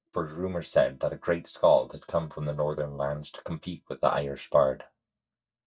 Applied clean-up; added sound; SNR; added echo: neural mask model DeepFilterNet 3.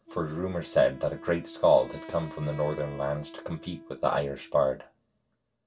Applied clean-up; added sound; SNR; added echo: none; Wind instrument, woodwind instrument; 18 dB; reverberation time 0.1 s.